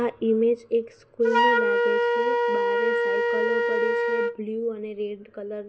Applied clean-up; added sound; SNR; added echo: none; Wind instrument, woodwind instrument; -3 dB; none.